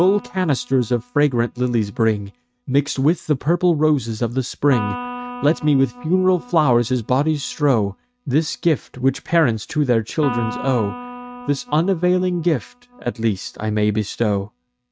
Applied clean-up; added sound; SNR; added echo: neural mask model RNNoise.